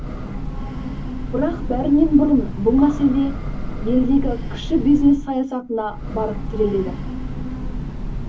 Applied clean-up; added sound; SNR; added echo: none; Train / Breathing; 6 dB; reverberation time 0.3 s.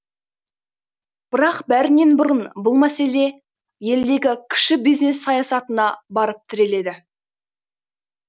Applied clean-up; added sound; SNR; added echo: none; none; none; none.